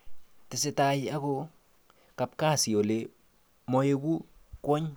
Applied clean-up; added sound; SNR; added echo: none; none; none; none.